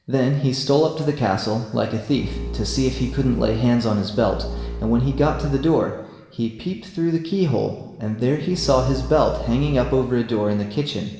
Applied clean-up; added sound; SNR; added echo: none; Bowed string instrument; 9 dB; reverberation time 1.2 s.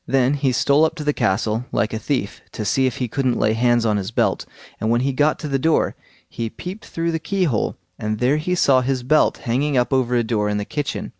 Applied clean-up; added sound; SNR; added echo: none; none; none; none.